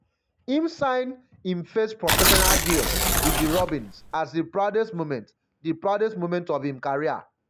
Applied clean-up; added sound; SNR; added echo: none; Tearing; -5 dB; none.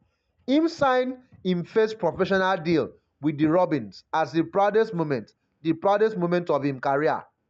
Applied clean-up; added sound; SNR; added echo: none; none; none; none.